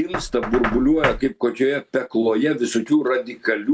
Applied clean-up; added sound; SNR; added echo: none; Knock; 11 dB; none.